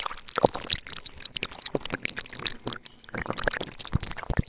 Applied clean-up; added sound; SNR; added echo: neural separator model SepFormer WHAMR!.